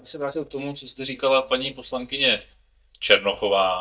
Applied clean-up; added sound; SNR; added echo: neural mask model DeepFilterNet 3.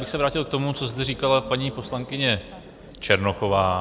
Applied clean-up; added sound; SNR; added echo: none; none; none; none.